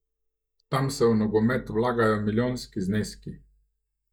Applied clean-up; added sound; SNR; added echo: neural mask model DeepFilterNet 3.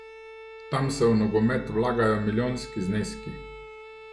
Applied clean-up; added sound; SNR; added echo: none; Bowed string instrument; 16 dB; none.